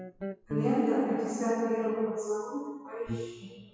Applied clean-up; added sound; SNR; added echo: classical method WPE with log-MMSE.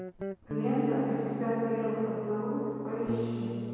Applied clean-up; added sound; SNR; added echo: none; Guitar; 5 dB; reverberation time 2.2 s.